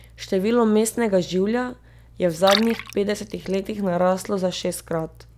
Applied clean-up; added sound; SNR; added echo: none; Liquid; 14 dB; none.